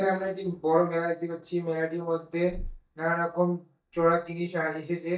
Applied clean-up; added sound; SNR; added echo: neural mask model DeepFilterNet 3.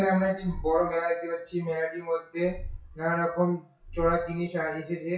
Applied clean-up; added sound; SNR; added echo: classical method WPE with log-MMSE.